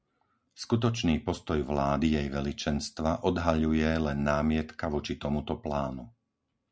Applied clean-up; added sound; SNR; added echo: none; none; none; none.